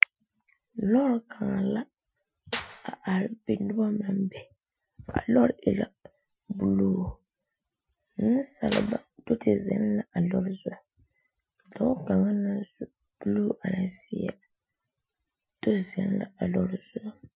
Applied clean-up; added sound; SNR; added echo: classical method Wiener filter.